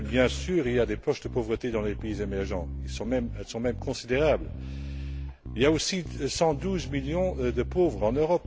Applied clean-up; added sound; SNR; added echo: none; Bass guitar; 8 dB; none.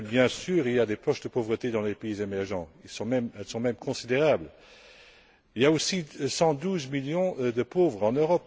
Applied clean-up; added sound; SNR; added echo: none; none; none; none.